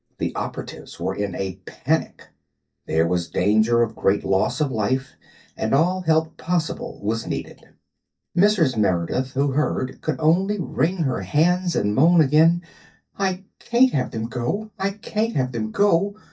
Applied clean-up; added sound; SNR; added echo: neural mask model DeepFilterNet 3.